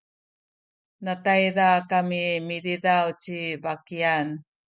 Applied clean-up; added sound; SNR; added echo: none; none; none; none.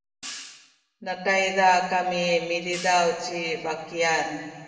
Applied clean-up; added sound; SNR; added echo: none; Hi-hat; 19 dB; reverberation time 1.6 s.